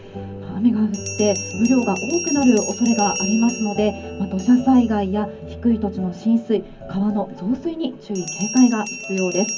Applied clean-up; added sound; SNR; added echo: none; Bell; 13 dB; reverberation time 0.3 s.